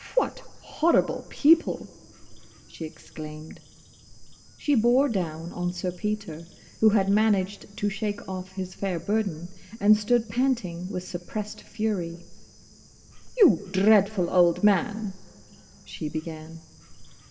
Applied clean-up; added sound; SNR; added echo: none; Bird / Insect; 20 dB; reverberation time 1.6 s.